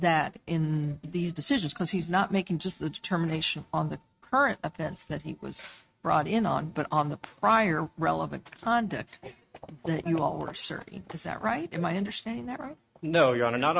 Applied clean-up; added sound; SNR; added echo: neural mask model RNNoise.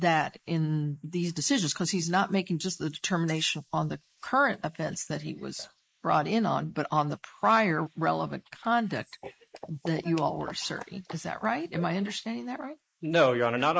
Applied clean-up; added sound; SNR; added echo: neural mask model Resemble Enhance denoiser.